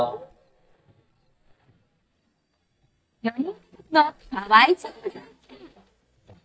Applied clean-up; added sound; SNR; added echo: neural mask model DeepFilterNet 3.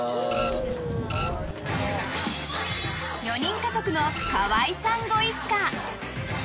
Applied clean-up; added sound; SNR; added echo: none; Printer; 5 dB; none.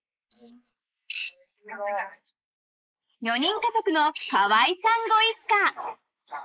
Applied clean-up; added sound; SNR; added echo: neural mask model Resemble Enhance denoiser.